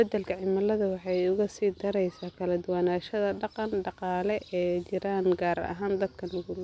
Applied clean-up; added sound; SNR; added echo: none; none; none; none.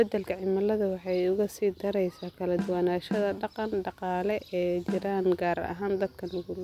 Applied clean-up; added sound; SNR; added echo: none; Snare drum; 8 dB; none.